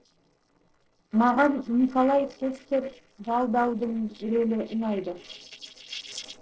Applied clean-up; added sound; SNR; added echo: neural separator model SepFormer DNS4.